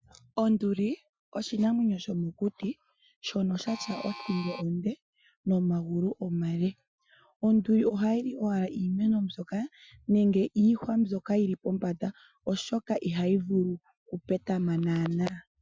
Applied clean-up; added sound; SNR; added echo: classical method Wiener filter.